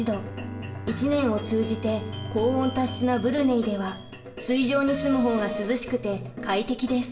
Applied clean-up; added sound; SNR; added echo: none; Bowed string instrument; 14 dB; reverberation time 0.7 s.